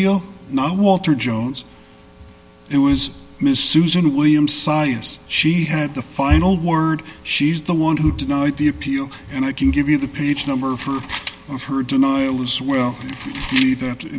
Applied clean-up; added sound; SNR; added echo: none; none; none; none.